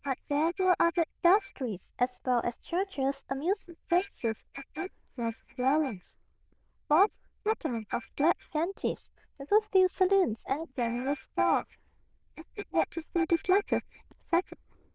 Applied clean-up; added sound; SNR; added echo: neural diffusion model UNIVERSE++.